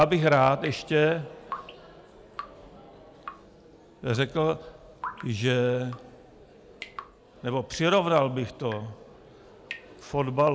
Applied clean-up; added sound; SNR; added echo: none; Drip; 18 dB; none.